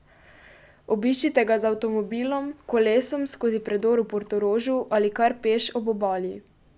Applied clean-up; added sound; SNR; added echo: none; none; none; none.